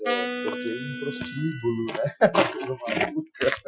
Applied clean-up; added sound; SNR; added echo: classical method Wiener filter.